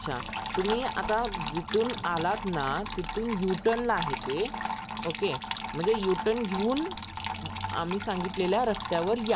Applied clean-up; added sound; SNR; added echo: none; Trickle, dribble / Water tap, faucet; 6 dB; none.